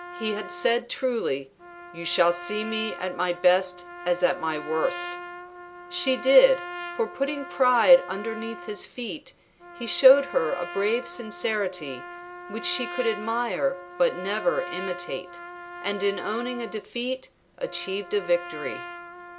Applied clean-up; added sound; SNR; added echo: none; Trumpet; 13 dB; none.